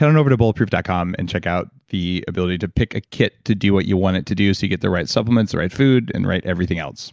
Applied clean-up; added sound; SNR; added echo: none; none; none; none.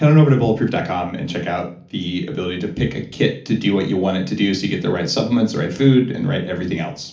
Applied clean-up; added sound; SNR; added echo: none; none; none; reverberation time 0.4 s.